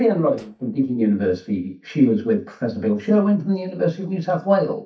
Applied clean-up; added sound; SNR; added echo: neural mask model DeepFilterNet 3.